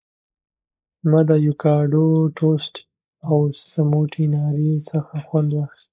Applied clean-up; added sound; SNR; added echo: neural mask model Resemble Enhance denoiser.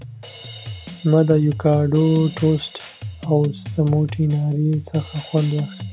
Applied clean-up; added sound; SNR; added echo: none; Drum kit; 14 dB; none.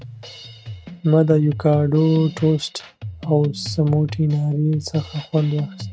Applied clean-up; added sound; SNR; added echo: neural mask model RNNoise.